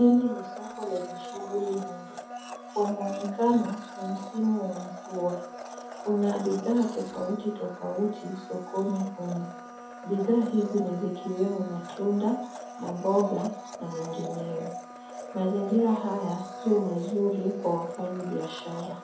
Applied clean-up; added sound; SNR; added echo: none; Domestic sounds, home sounds; 11 dB; reverberation time 0.5 s.